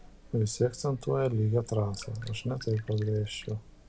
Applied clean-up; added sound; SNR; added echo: none; Chatter + Drip; 19 dB; none.